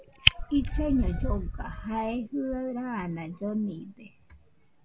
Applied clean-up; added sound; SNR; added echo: none; Fire; 0 dB; none.